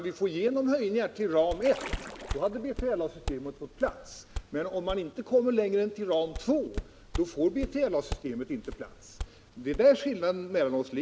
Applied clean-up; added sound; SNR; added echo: none; Walk, footsteps + Splash, splatter; 11 dB; none.